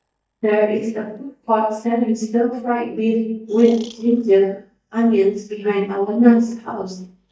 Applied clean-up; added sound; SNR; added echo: neural mask model DeepFilterNet 3.